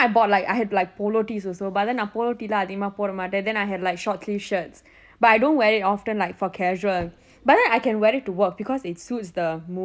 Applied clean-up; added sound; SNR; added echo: none; none; none; none.